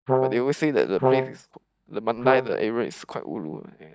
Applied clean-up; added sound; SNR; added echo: neural mask model DeepFilterNet 3.